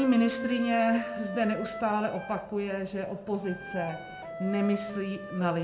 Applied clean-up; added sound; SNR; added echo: none; Wind instrument, woodwind instrument; 10 dB; reverberation time 0.6 s.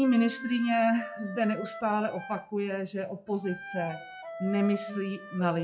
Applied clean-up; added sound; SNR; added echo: classical method WPE with log-MMSE.